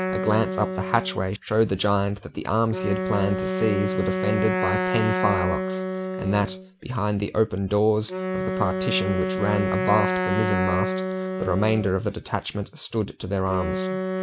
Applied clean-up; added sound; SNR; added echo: none; Wind instrument, woodwind instrument; 3 dB; none.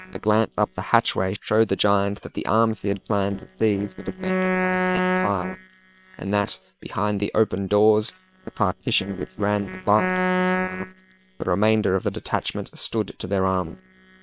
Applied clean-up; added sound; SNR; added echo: neural separator model SepFormer WHAM!.